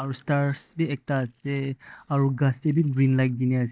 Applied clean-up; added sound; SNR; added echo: neural mask model DeepFilterNet 3.